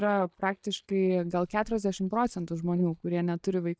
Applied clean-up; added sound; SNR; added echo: neural mask model DeepFilterNet 3.